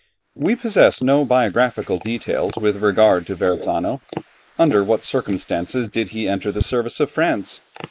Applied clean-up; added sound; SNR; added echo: neural mask model Resemble Enhance denoiser.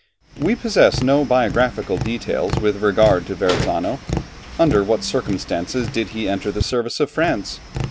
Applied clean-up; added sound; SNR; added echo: none; Tap; 9 dB; none.